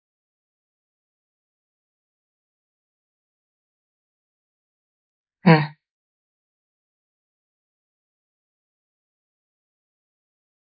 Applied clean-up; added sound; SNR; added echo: neural mask model Resemble Enhance denoiser.